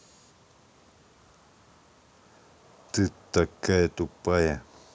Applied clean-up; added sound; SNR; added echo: none; none; none; none.